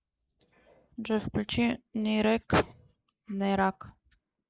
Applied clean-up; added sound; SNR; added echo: neural mask model Resemble Enhance denoiser.